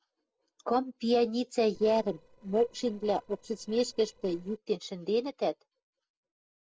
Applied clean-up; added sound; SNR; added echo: neural separator model SepFormer DNS4.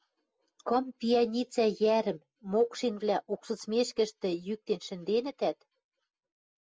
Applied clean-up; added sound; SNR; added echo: none; none; none; none.